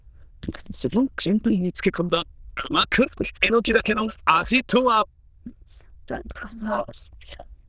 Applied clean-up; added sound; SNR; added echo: neural diffusion model UNIVERSE++.